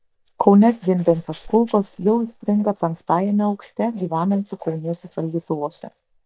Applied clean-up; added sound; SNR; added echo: neural mask model DeepFilterNet 3.